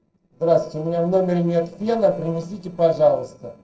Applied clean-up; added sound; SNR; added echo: neural separator model SepFormer DNS4.